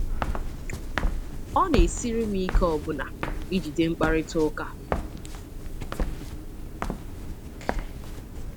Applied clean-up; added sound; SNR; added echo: none; Walk, footsteps; -1 dB; none.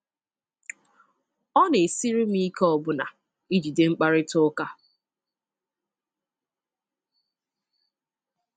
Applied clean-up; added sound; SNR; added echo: none; none; none; none.